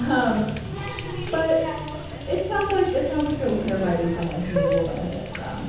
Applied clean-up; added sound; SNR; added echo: none; Water tap, faucet; 5 dB; reverberation time 0.9 s.